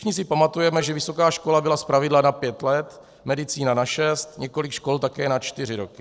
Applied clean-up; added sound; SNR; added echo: neural separator model SepFormer DNS4.